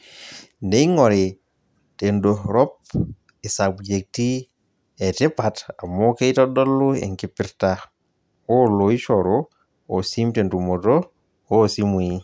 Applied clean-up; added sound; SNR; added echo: none; none; none; none.